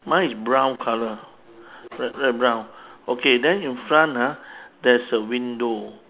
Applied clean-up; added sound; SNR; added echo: none; none; none; none.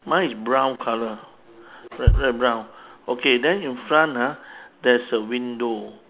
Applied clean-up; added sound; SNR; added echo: none; Bass drum; 2 dB; none.